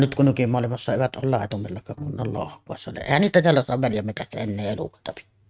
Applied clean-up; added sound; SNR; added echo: neural mask model RNNoise.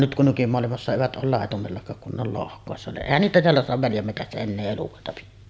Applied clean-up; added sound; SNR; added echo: none; none; none; none.